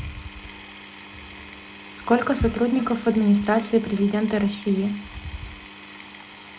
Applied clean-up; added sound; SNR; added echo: none; Fart + Power tool; 17 dB; none.